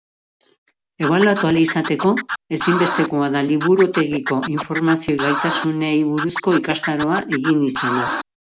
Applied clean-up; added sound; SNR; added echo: none; Scratching (performance technique); 6 dB; none.